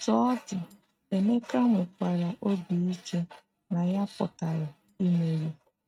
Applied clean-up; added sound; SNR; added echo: neural mask model RNNoise.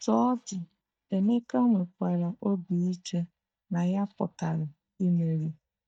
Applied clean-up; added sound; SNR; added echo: neural mask model DeepFilterNet 3.